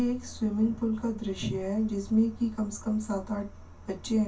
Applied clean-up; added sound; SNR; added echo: none; Truck; 18 dB; reverberation time 0.2 s.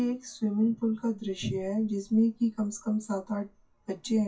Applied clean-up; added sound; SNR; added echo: classical method WPE with log-MMSE.